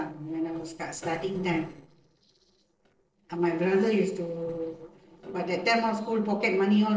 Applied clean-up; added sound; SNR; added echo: neural separator model SepFormer DNS4.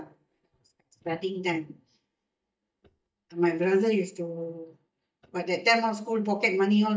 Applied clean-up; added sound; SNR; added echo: neural mask model DeepFilterNet 3.